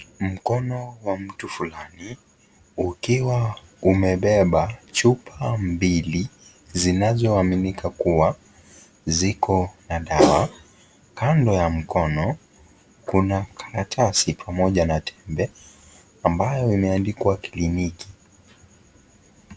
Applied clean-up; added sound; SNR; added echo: none; none; none; none.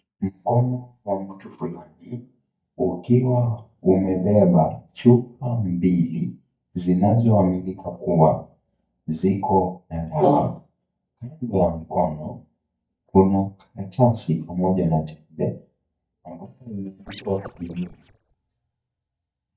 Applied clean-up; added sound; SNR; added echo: neural mask model DeepFilterNet 3.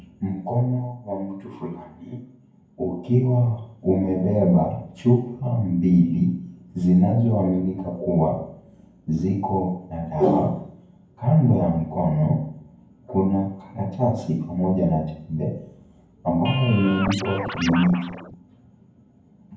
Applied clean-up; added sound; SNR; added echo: none; Scratching (performance technique); 8 dB; reverberation time 0.9 s.